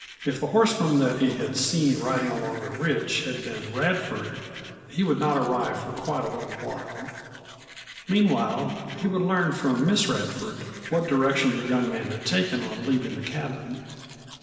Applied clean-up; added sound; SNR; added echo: none; Domestic sounds, home sounds; 18 dB; reverberation time 2.7 s.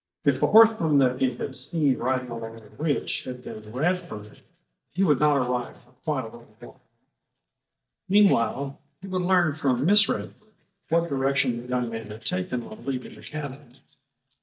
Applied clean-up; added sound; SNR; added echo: neural mask model DeepFilterNet 3.